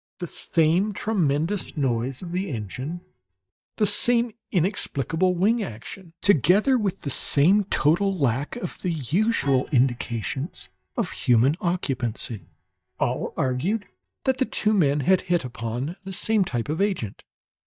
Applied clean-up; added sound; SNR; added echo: neural mask model DeepFilterNet 3.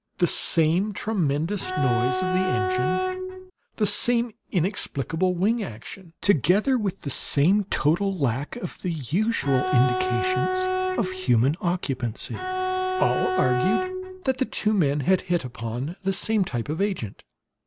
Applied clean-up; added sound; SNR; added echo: none; Bowed string instrument; 1 dB; none.